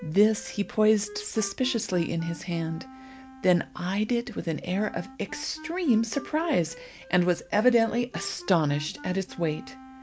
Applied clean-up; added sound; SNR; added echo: none; Wind instrument, woodwind instrument; 19 dB; none.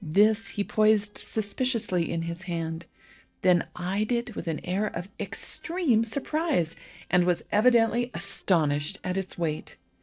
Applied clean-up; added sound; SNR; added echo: neural separator model SepFormer DNS4.